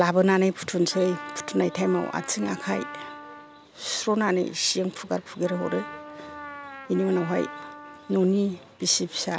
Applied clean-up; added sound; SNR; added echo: none; Trumpet; 16 dB; none.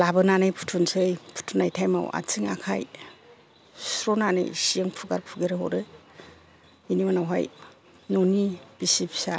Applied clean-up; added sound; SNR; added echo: none; none; none; none.